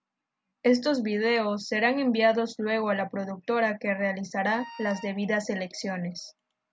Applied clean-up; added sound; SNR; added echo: none; Wind instrument, woodwind instrument; 18 dB; none.